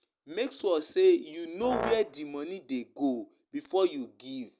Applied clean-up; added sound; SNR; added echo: none; Brass instrument; 7 dB; none.